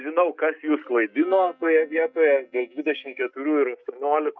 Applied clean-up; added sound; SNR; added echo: neural mask model DeepFilterNet 3.